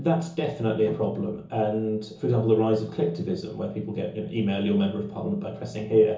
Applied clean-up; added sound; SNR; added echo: none; Bowed string instrument; 19 dB; reverberation time 0.7 s.